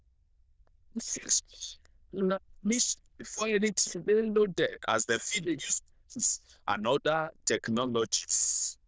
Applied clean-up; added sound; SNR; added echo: neural diffusion model UNIVERSE++.